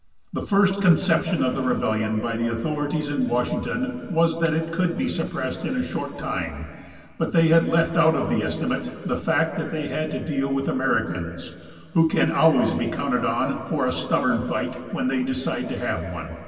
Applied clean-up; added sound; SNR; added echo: none; Bicycle bell; 10 dB; reverberation time 2.4 s.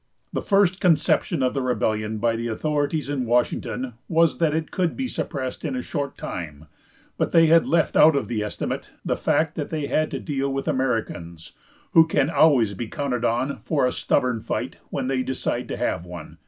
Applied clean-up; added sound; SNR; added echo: none; none; none; none.